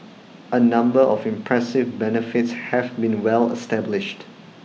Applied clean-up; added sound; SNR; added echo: none; none; none; none.